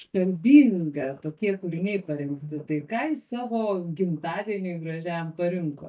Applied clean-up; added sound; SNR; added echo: neural mask model DeepFilterNet 3.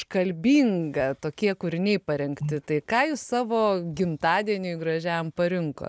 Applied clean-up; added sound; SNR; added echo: none; none; none; none.